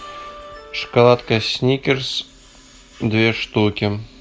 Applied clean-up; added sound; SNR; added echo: none; none; none; none.